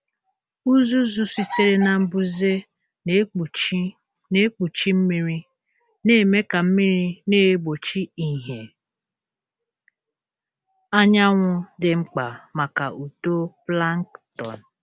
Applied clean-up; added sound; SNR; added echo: none; none; none; none.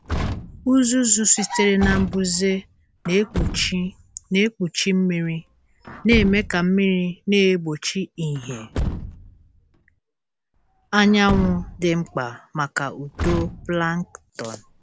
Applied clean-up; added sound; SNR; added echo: none; Truck; 9 dB; none.